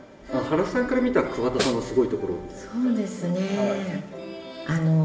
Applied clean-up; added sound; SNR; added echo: none; Snare drum; 10 dB; reverberation time 1.1 s.